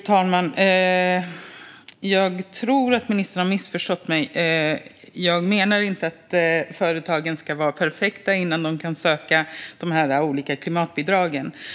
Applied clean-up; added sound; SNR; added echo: none; none; none; none.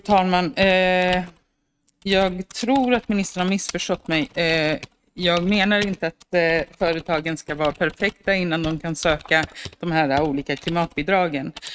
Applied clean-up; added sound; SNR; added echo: neural mask model RNNoise.